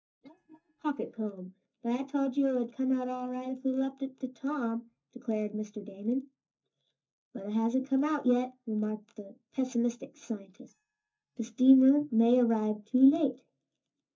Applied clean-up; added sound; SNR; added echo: neural mask model DeepFilterNet 3.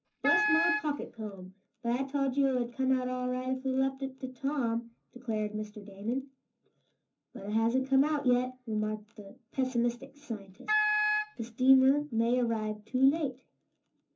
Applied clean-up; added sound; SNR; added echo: none; Wind instrument, woodwind instrument; 0 dB; reverberation time 0.3 s.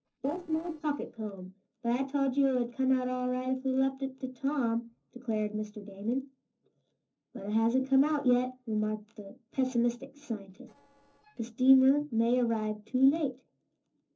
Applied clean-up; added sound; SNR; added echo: neural separator model SepFormer DNS4.